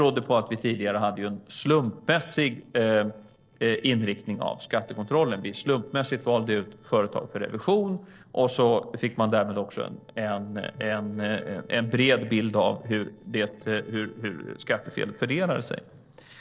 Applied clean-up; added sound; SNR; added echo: neural separator model SepFormer DNS4.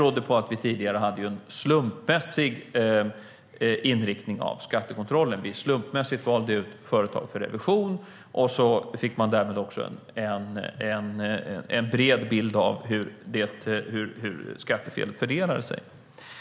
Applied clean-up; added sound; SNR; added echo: none; none; none; none.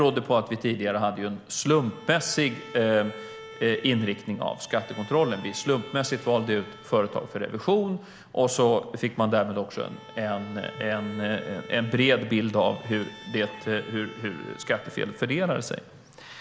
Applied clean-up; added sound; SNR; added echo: none; Bowed string instrument; 19 dB; none.